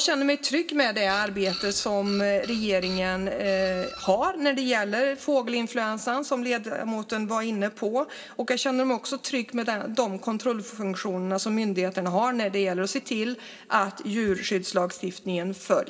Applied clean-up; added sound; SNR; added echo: none; Printer; 13 dB; reverberation time 1.7 s.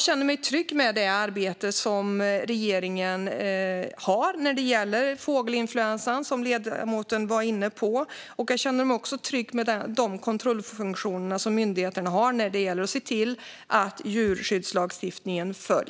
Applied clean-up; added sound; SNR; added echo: none; none; none; none.